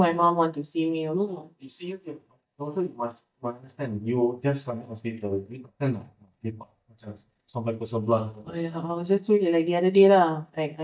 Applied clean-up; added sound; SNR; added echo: neural mask model DeepFilterNet 3.